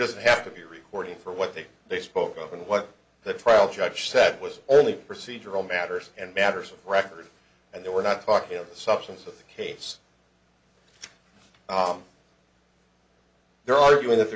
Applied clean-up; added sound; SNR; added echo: none; none; none; none.